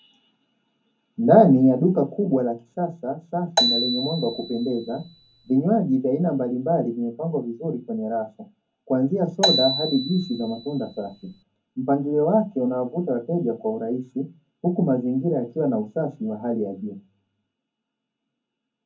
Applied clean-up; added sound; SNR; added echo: none; Marimba, xylophone; 3 dB; reverberation time 0.3 s.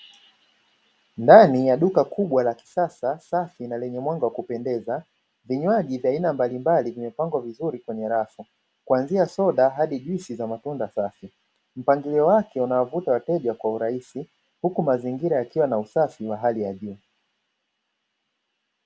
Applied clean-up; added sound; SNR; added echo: none; none; none; none.